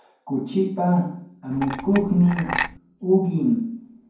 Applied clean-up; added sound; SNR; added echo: none; Chink, clink; 7 dB; reverberation time 0.9 s.